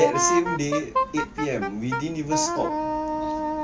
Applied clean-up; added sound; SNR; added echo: none; Wind instrument, woodwind instrument; 0 dB; none.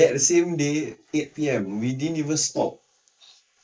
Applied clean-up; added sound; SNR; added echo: neural mask model Resemble Enhance denoiser.